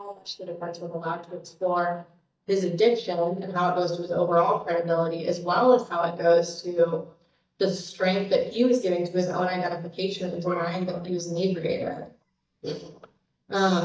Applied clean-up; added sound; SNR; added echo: neural mask model DeepFilterNet 3.